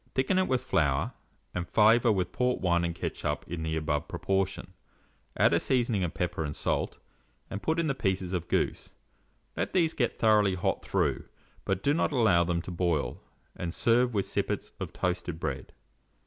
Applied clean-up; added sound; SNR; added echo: none; none; none; none.